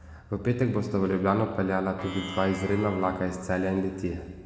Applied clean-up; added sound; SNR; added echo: none; Plucked string instrument; 13 dB; reverberation time 1.6 s.